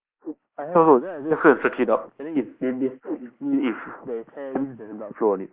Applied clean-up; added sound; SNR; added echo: neural mask model Resemble Enhance denoiser.